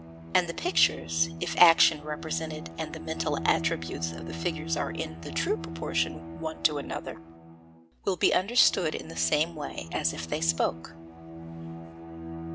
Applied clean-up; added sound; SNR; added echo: none; Bowed string instrument; 9 dB; none.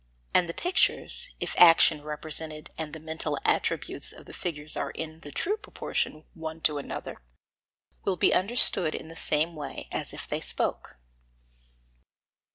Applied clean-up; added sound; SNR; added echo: none; none; none; none.